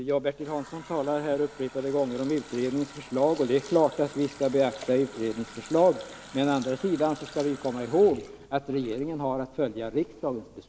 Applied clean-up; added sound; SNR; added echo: none; Water tap, faucet; 20 dB; none.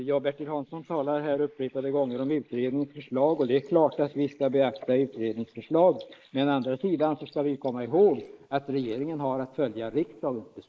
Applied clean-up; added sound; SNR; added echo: neural mask model Resemble Enhance denoiser.